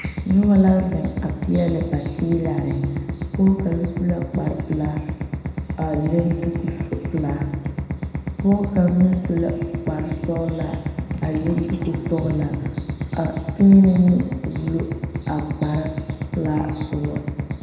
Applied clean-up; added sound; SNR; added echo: none; none; none; reverberation time 0.4 s.